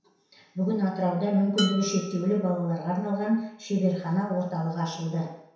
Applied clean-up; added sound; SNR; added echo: none; Dishes, pots, and pans; 14 dB; reverberation time 0.7 s.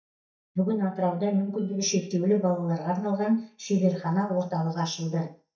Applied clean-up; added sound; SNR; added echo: neural mask model DeepFilterNet 3.